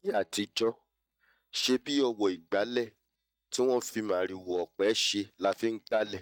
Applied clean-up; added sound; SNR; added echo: neural mask model DeepFilterNet 3.